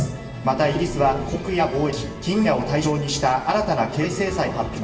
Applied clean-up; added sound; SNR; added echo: none; Toilet flush; 11 dB; reverberation time 0.9 s.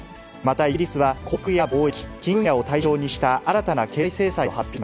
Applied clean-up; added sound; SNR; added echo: none; none; none; none.